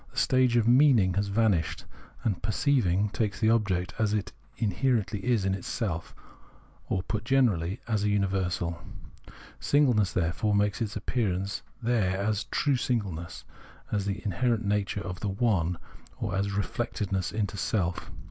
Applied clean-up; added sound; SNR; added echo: none; none; none; none.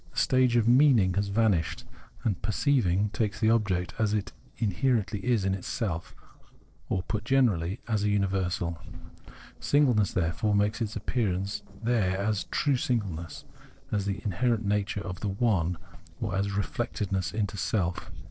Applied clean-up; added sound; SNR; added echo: neural separator model SepFormer DNS4.